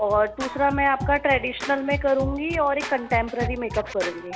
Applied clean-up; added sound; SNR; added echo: none; Scratching (performance technique); 9 dB; none.